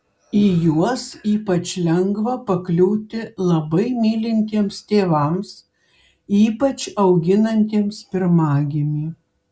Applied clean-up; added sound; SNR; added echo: none; none; none; none.